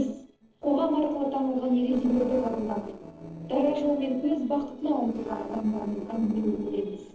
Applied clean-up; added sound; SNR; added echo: neural separator model SepFormer DNS4.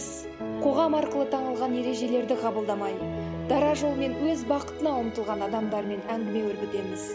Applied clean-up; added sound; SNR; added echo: none; none; none; none.